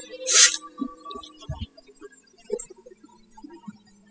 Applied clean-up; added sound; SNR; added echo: classical method spectral subtraction.